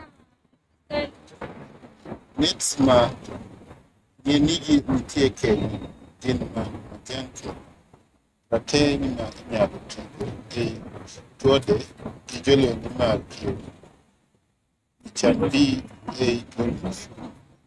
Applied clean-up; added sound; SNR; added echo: neural mask model RNNoise.